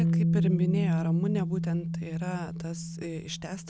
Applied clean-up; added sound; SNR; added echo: none; Bass guitar; -5 dB; none.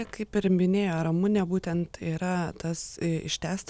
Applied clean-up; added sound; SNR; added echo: none; none; none; none.